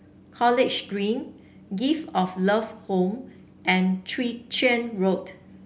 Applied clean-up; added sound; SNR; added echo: none; none; none; none.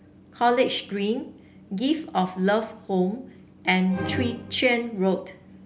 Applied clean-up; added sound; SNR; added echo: none; Musical instrument; 10 dB; none.